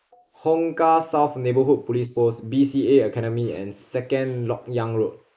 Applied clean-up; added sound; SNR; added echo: neural mask model Resemble Enhance denoiser.